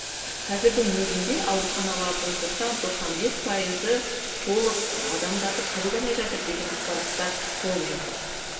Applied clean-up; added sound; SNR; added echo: none; Boiling; 2 dB; reverberation time 2.4 s.